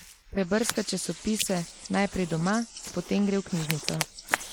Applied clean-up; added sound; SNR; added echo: neural mask model Resemble Enhance denoiser.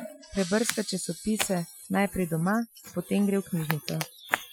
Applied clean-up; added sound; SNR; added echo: classical method Wiener filter.